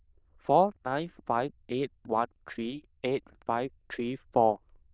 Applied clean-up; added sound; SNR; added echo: neural diffusion model UNIVERSE++.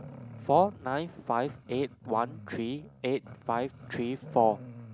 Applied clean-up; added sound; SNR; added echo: none; Growling; 16 dB; none.